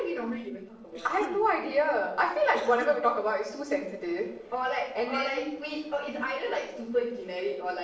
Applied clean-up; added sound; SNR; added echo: neural separator model SepFormer DNS4.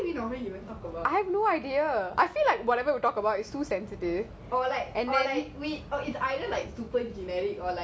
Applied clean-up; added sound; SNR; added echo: none; none; none; none.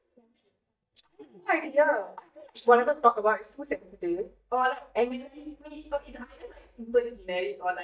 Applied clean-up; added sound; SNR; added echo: neural mask model DeepFilterNet 3.